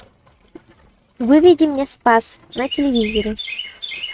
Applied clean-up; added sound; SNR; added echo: neural mask model RNNoise.